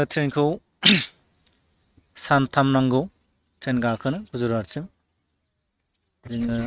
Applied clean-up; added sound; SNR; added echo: neural mask model RNNoise.